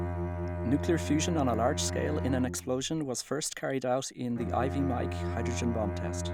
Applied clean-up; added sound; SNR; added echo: none; Bowed string instrument; 3 dB; none.